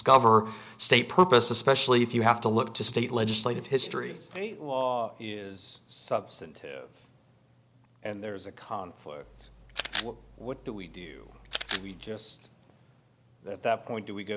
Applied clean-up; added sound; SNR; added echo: none; Camera; 10 dB; none.